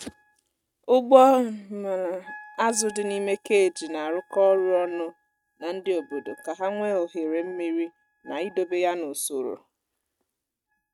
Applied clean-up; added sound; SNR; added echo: neural mask model RNNoise.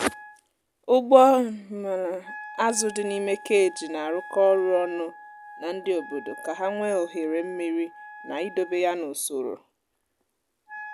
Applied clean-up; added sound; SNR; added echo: none; Wind instrument, woodwind instrument; 18 dB; none.